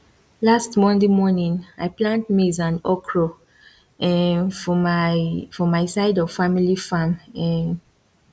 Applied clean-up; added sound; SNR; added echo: none; none; none; none.